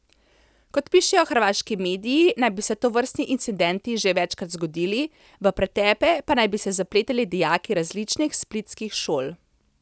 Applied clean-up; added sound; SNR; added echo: none; none; none; none.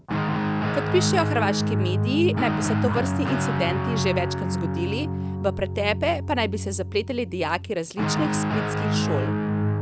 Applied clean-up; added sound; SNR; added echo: none; Guitar; -2 dB; none.